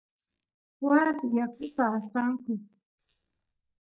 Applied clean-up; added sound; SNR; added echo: neural mask model DeepFilterNet 3.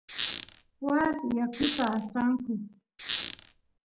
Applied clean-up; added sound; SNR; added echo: none; Squeak; 2 dB; none.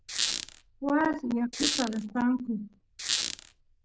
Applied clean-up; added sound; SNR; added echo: neural diffusion model UNIVERSE++.